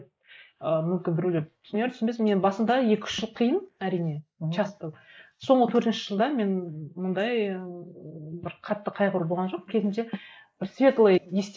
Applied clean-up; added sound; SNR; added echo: neural mask model Resemble Enhance denoiser.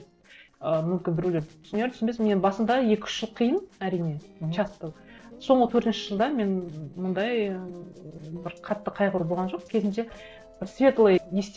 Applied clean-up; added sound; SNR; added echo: neural separator model SepFormer DNS4.